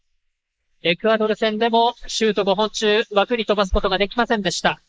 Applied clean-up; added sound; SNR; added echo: neural mask model Resemble Enhance denoiser.